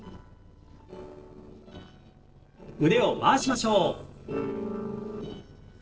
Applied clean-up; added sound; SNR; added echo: neural separator model SepFormer DNS4.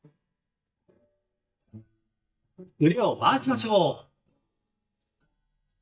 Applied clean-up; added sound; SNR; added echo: neural mask model DeepFilterNet 3.